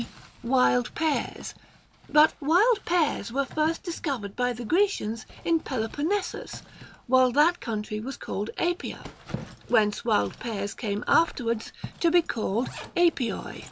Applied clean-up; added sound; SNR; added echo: none; Zipper (clothing); 19 dB; none.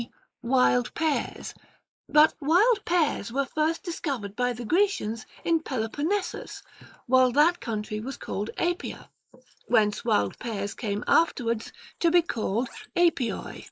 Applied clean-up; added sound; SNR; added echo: neural mask model Resemble Enhance denoiser.